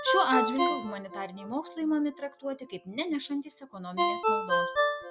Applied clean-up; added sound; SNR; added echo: none; Ringtone; -1 dB; none.